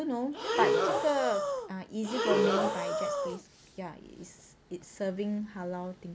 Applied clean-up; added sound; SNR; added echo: none; Breathing; -4 dB; none.